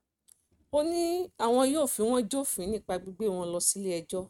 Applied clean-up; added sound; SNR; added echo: neural mask model RNNoise.